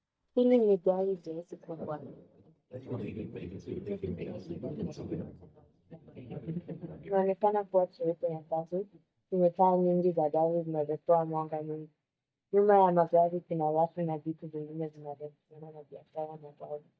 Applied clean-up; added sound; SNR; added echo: neural mask model DeepFilterNet 3.